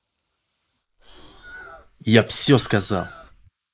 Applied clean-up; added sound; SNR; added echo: neural mask model Resemble Enhance denoiser.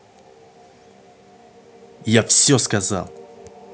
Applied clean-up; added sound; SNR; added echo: none; none; none; none.